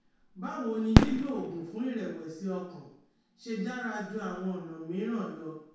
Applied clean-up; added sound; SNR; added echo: none; Fireworks; -2 dB; reverberation time 0.6 s.